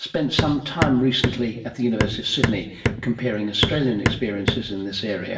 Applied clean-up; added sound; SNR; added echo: none; Hammer; 2 dB; reverberation time 0.8 s.